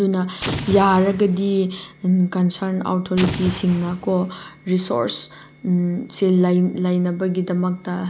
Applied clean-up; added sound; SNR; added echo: none; Explosion; 10 dB; none.